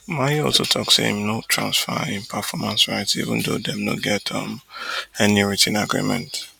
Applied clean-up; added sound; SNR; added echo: none; none; none; none.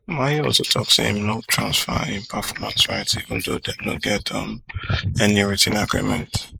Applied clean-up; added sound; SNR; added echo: neural mask model Resemble Enhance denoiser.